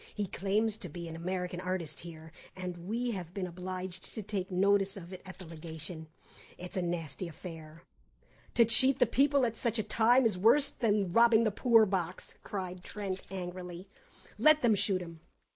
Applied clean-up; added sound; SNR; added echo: neural mask model Resemble Enhance denoiser.